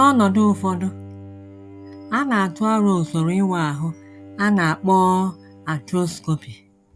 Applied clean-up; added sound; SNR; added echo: none; Bowed string instrument; 18 dB; none.